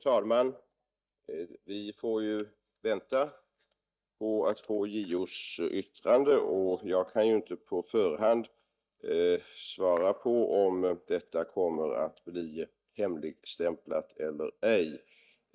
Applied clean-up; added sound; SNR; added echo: neural mask model DeepFilterNet 3.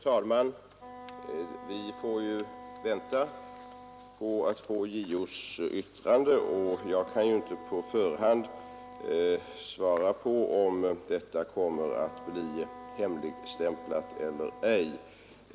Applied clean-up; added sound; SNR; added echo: none; Wind instrument, woodwind instrument; 17 dB; none.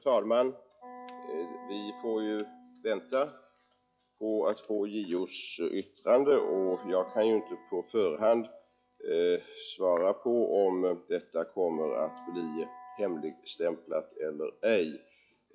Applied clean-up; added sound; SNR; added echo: classical method log-MMSE.